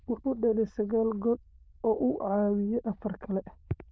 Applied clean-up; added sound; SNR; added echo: neural diffusion model UNIVERSE++.